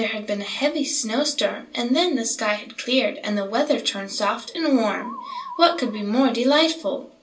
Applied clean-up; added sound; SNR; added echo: none; Musical instrument; 13 dB; reverberation time 0.3 s.